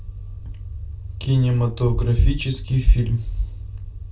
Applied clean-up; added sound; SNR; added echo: none; none; none; reverberation time 0.2 s.